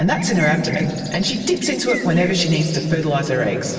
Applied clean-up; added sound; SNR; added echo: none; Bird; 13 dB; reverberation time 2.6 s.